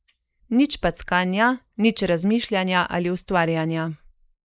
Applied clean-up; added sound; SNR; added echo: neural mask model Resemble Enhance denoiser.